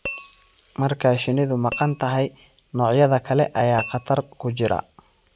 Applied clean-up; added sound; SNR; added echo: none; Tap / Glass; 16 dB; none.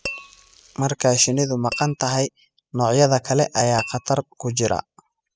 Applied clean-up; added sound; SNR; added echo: classical method spectral subtraction.